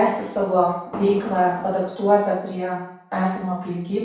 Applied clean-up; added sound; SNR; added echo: none; Fireworks; 14 dB; reverberation time 0.6 s.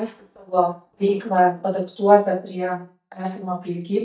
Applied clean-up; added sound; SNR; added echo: neural mask model DeepFilterNet 3.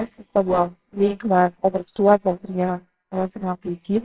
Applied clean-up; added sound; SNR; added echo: neural separator model SepFormer WHAMR!.